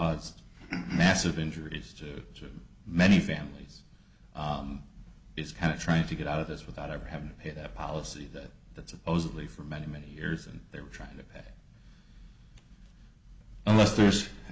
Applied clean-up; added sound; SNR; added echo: none; none; none; none.